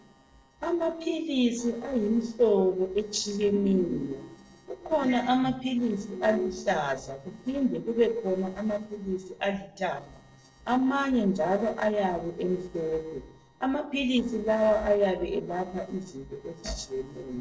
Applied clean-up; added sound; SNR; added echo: neural separator model SepFormer DNS4.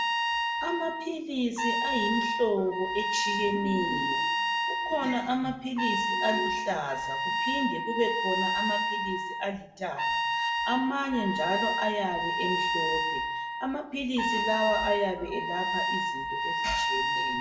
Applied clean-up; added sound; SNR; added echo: none; Trumpet; -1 dB; reverberation time 0.6 s.